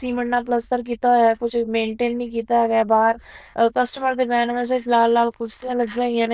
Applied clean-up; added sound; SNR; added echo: neural diffusion model UNIVERSE++.